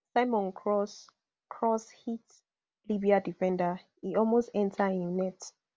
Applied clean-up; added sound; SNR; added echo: none; none; none; none.